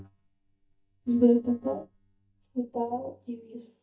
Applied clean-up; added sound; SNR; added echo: neural mask model DeepFilterNet 3.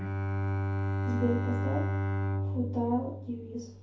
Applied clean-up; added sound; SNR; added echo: none; Bowed string instrument; -4 dB; reverberation time 0.6 s.